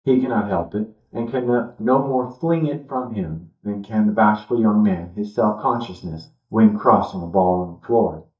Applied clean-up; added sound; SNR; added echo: neural mask model DeepFilterNet 3.